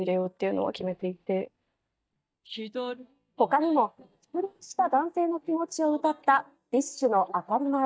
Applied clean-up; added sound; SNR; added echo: neural mask model DeepFilterNet 3.